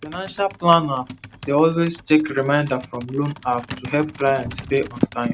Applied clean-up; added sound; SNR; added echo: none; Computer keyboard + Cupboard open or close; 18 dB; none.